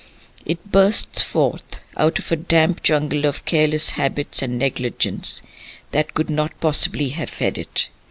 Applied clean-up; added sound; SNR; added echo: none; none; none; none.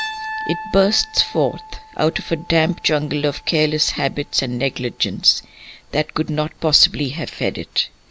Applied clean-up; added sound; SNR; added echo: none; Piano; 16 dB; none.